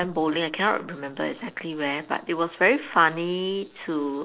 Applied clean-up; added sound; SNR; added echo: neural separator model SepFormer DNS4.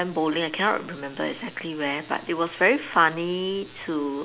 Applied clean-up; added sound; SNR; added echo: none; none; none; none.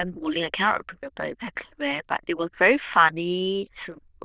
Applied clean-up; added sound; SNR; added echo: neural diffusion model UNIVERSE++.